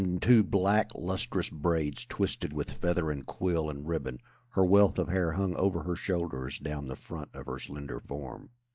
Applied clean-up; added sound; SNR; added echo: neural mask model DeepFilterNet 3.